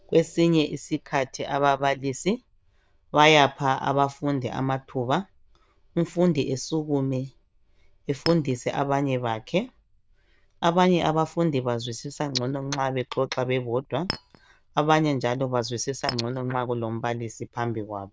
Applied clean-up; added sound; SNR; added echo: neural diffusion model UNIVERSE++.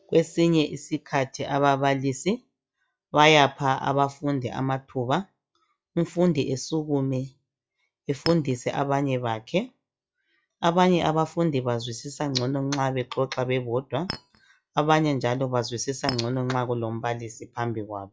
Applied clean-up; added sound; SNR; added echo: classical method log-MMSE.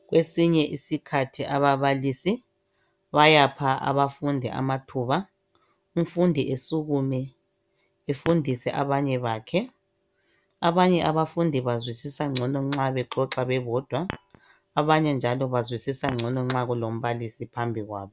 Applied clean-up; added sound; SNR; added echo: none; Chink, clink; 11 dB; none.